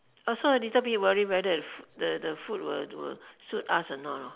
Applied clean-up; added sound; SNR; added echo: none; none; none; none.